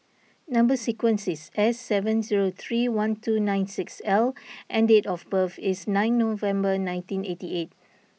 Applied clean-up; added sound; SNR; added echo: none; none; none; none.